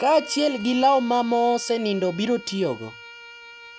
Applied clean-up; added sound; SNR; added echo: none; Bowed string instrument; 18 dB; none.